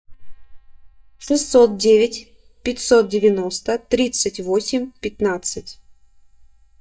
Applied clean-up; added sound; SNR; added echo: neural mask model DeepFilterNet 3.